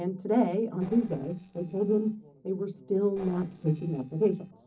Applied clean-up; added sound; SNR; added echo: neural separator model SepFormer DNS4.